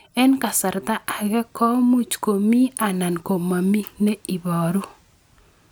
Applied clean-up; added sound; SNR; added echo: none; none; none; none.